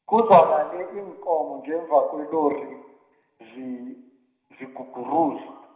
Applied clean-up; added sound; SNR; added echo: none; none; none; reverberation time 0.9 s.